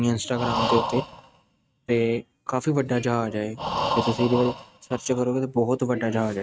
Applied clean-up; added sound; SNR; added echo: neural mask model RNNoise.